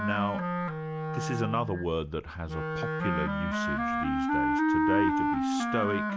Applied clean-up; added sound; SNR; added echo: none; Wind instrument, woodwind instrument; -5 dB; none.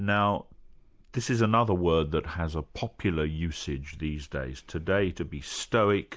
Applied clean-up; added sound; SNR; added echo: none; none; none; none.